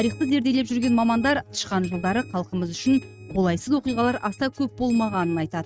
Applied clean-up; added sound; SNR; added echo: neural mask model RNNoise.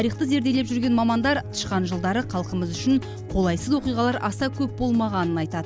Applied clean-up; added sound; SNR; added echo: none; none; none; none.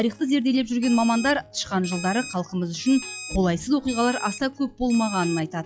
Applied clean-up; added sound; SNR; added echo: classical method log-MMSE.